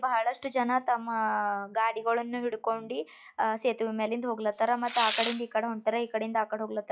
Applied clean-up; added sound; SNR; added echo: classical method log-MMSE.